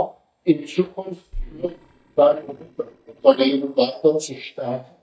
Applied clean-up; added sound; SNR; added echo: neural mask model DeepFilterNet 3.